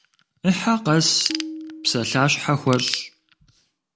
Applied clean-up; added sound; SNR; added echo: none; Tabla + Ratchet, pawl / Tools; 12 dB; none.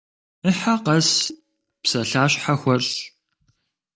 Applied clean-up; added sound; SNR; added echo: neural mask model DeepFilterNet 3.